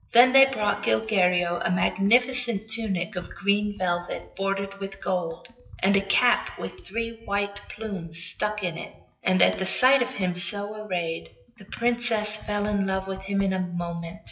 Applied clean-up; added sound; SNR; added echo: classical method WPE with log-MMSE.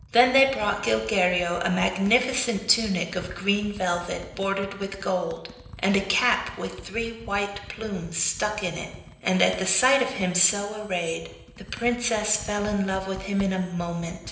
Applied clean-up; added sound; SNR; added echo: none; Computer keyboard; 19 dB; reverberation time 0.9 s.